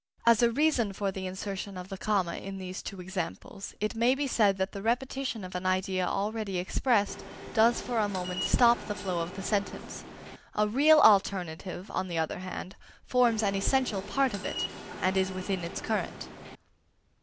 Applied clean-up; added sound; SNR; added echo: none; Subway, metro, underground; 11 dB; none.